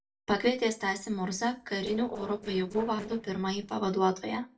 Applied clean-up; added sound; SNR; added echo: neural separator model SepFormer DNS4.